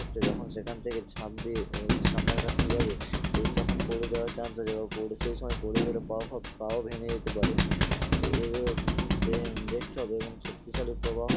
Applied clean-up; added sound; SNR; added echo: none; Thump, thud; -4 dB; none.